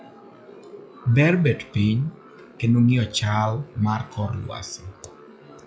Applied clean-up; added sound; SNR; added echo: classical method log-MMSE.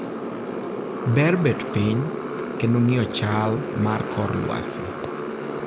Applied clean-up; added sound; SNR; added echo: none; Motorcycle; 5 dB; none.